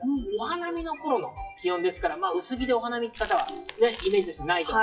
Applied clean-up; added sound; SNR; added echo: classical method WPE with log-MMSE.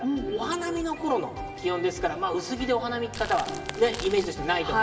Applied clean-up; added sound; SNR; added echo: none; Crumpling, crinkling / Crackle; 11 dB; reverberation time 2.1 s.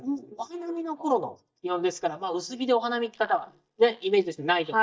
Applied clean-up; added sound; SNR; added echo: neural mask model DeepFilterNet 3.